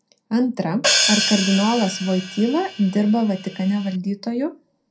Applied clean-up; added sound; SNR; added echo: none; Hi-hat; 3 dB; reverberation time 0.2 s.